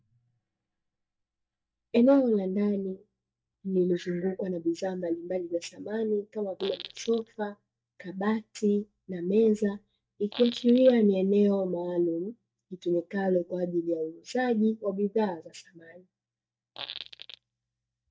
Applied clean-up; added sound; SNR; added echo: neural mask model DeepFilterNet 3.